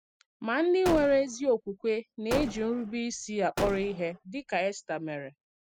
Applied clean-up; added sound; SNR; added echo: classical method spectral subtraction.